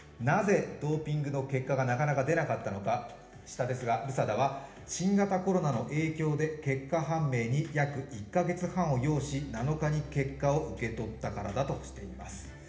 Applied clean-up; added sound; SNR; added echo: none; none; none; reverberation time 1.0 s.